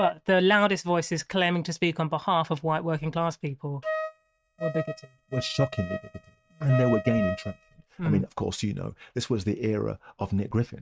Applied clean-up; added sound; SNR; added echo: neural mask model RNNoise.